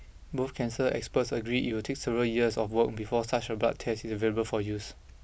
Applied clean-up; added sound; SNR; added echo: none; none; none; none.